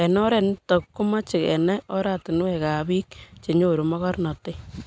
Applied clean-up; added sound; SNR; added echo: none; none; none; none.